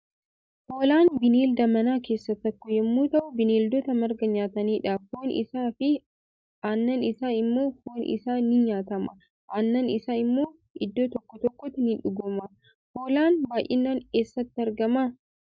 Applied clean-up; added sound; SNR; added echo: none; none; none; none.